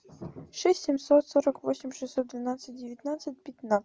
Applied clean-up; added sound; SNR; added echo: none; none; none; none.